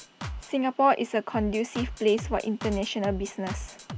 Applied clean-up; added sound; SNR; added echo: none; Drum kit; 11 dB; none.